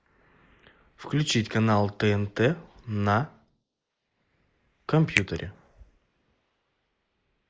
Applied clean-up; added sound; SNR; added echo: neural mask model Resemble Enhance denoiser.